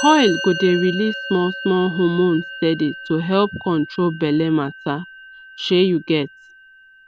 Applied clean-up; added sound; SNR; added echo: none; Musical instrument; 12 dB; none.